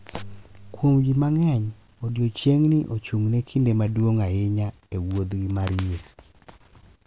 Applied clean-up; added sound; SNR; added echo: none; none; none; none.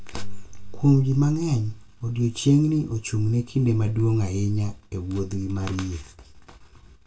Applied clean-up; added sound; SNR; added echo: none; none; none; reverberation time 0.2 s.